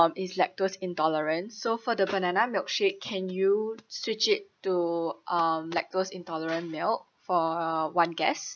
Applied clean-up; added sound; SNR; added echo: none; none; none; none.